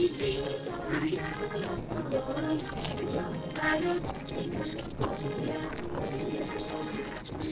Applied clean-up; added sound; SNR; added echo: neural separator model SepFormer DNS4.